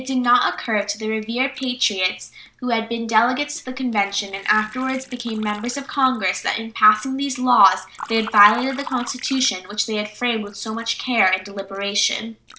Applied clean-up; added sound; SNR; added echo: neural separator model SepFormer DNS4.